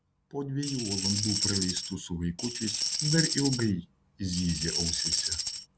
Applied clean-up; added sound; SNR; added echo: none; Tambourine; -1 dB; none.